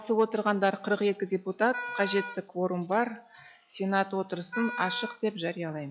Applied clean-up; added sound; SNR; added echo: classical method log-MMSE.